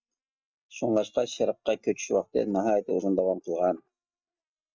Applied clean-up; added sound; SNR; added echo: neural mask model DeepFilterNet 3.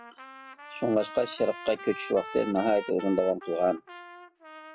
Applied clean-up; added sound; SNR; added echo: none; Trumpet; 14 dB; none.